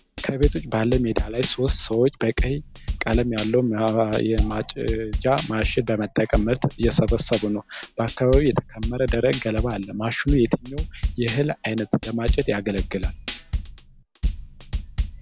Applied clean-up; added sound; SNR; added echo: none; Drum / Drum kit; 5 dB; none.